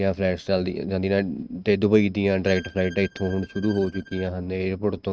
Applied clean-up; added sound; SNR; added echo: neural mask model RNNoise.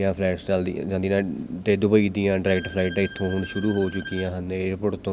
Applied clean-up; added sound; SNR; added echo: none; Bowed string instrument; 15 dB; none.